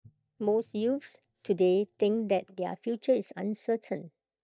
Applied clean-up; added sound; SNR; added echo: neural mask model DeepFilterNet 3.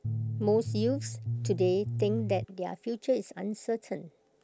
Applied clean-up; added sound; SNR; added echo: none; Bass guitar; 2 dB; none.